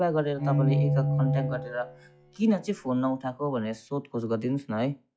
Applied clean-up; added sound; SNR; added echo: classical method log-MMSE.